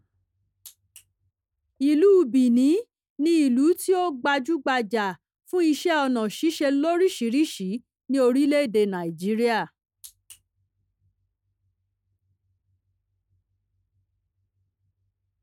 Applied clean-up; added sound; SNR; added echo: none; none; none; none.